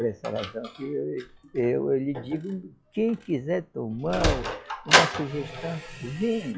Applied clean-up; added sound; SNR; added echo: classical method log-MMSE.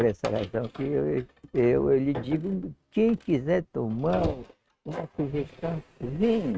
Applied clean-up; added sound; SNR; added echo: neural mask model RNNoise.